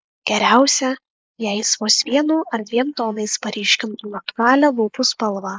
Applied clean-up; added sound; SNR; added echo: neural mask model Resemble Enhance denoiser.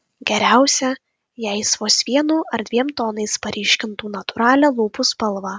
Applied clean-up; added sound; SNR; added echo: none; none; none; none.